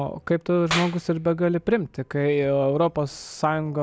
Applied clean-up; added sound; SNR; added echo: none; Clapping; 13 dB; none.